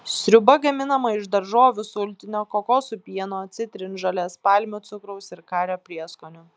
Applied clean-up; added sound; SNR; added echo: none; none; none; none.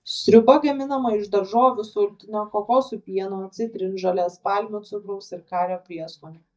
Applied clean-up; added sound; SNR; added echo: neural mask model DeepFilterNet 3.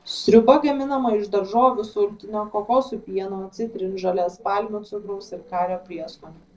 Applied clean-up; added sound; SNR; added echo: neural separator model SepFormer DNS4.